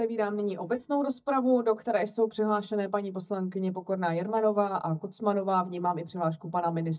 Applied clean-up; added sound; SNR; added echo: neural mask model DeepFilterNet 3.